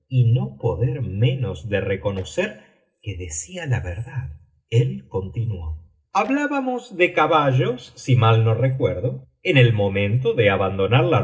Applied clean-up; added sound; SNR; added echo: neural separator model SepFormer DNS4.